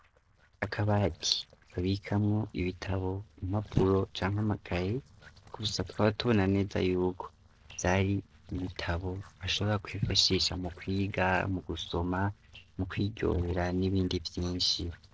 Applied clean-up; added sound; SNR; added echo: neural separator model SepFormer DNS4.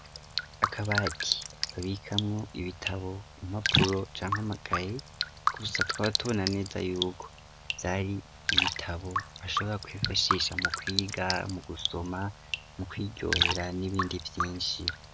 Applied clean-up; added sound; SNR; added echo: none; Raindrop; 1 dB; none.